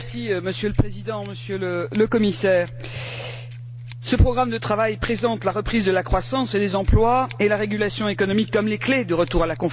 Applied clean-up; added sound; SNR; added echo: none; Scissors; 13 dB; none.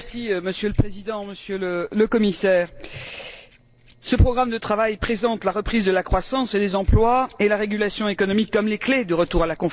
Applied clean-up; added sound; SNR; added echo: neural separator model SepFormer DNS4.